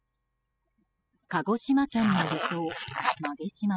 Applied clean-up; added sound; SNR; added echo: classical method spectral subtraction.